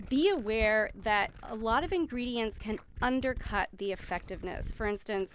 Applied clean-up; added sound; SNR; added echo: none; Glass; 12 dB; none.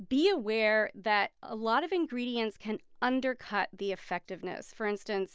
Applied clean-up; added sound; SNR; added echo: none; none; none; none.